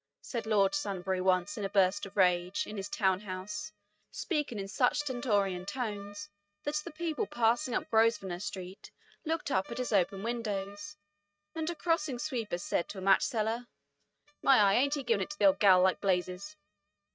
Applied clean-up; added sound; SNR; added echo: neural mask model RNNoise.